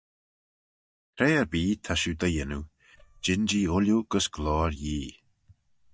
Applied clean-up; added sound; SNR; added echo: neural mask model DeepFilterNet 3.